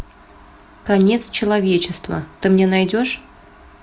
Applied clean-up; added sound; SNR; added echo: none; none; none; none.